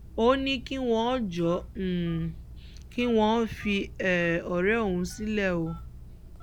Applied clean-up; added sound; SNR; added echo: none; Telephone; 15 dB; none.